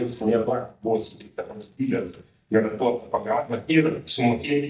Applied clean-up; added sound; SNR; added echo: neural mask model DeepFilterNet 3.